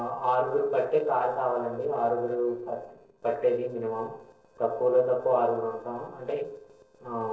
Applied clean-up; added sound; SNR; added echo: neural separator model SepFormer DNS4.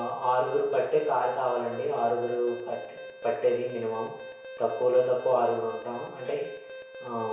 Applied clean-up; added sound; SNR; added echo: none; Alarm; 15 dB; reverberation time 0.6 s.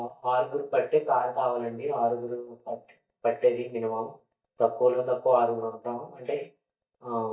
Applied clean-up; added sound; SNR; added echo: neural mask model DeepFilterNet 3.